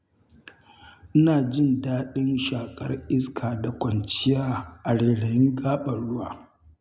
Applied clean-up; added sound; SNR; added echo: none; none; none; none.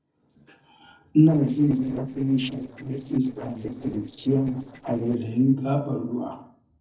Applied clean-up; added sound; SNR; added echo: neural separator model SepFormer DNS4.